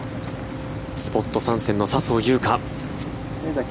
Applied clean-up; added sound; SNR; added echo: none; Organ; 16 dB; none.